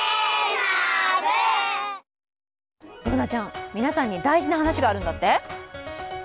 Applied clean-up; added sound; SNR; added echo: none; none; none; none.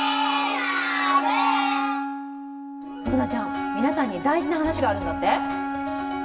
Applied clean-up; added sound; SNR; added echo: none; Wind instrument, woodwind instrument; 4 dB; reverberation time 1.3 s.